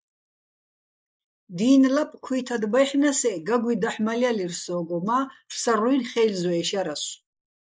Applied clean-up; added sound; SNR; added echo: neural mask model Resemble Enhance denoiser.